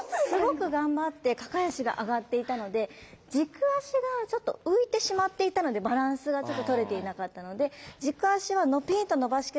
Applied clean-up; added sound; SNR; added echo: none; none; none; none.